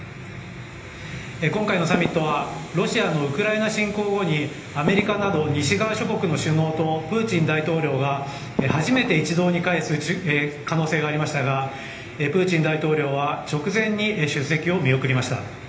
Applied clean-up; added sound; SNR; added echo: none; Fireworks; 10 dB; reverberation time 1.0 s.